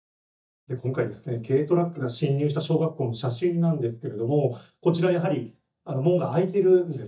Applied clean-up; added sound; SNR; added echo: neural mask model DeepFilterNet 3.